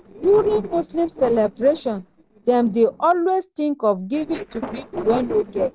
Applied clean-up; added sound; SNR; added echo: neural separator model SepFormer DNS4.